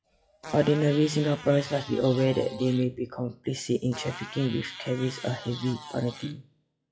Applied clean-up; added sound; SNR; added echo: classical method WPE with log-MMSE.